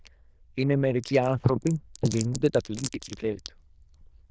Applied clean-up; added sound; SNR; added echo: neural diffusion model UNIVERSE++.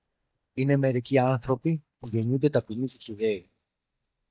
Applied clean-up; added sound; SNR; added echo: neural mask model DeepFilterNet 3.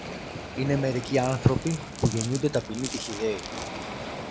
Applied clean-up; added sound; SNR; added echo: none; Glass + Waves, surf; 8 dB; none.